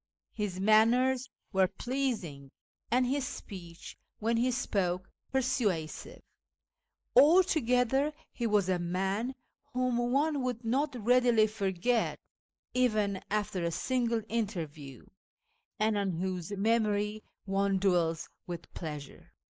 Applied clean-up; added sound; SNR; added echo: neural mask model Resemble Enhance denoiser.